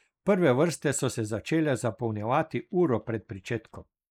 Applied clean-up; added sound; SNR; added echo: neural mask model Resemble Enhance denoiser.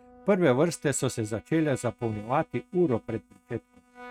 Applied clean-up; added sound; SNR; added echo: neural mask model RNNoise.